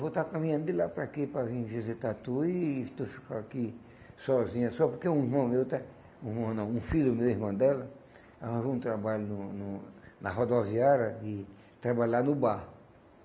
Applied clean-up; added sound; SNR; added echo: none; none; none; none.